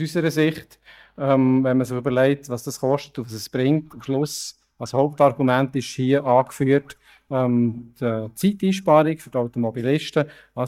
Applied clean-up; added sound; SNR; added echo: neural mask model DeepFilterNet 3.